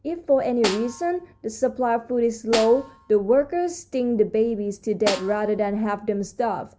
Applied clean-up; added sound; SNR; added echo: none; Snare drum; 13 dB; none.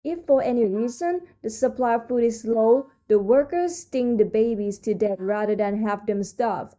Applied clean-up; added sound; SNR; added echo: neural mask model DeepFilterNet 3.